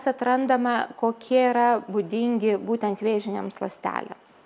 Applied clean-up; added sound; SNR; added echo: none; none; none; none.